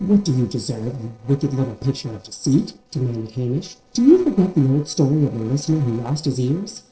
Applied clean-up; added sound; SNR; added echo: neural separator model SepFormer DNS4.